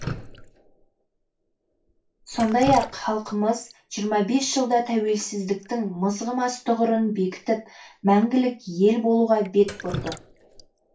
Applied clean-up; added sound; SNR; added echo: none; Drip; 16 dB; reverberation time 0.2 s.